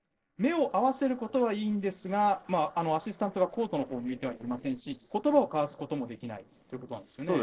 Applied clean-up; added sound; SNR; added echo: neural separator model SepFormer DNS4.